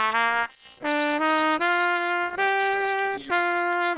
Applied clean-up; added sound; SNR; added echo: neural separator model SepFormer WHAM!.